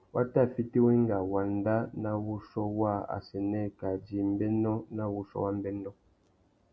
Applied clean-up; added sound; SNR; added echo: none; none; none; none.